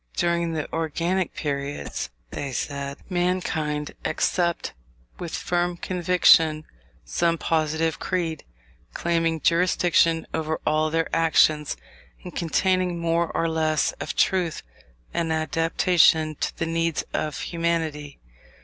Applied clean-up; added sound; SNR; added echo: neural separator model SepFormer DNS4.